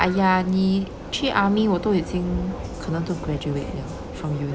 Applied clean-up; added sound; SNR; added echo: none; Vehicle; 11 dB; none.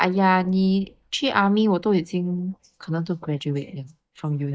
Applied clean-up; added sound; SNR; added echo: neural mask model DeepFilterNet 3.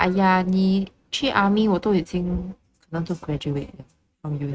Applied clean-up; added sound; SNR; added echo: neural mask model RNNoise.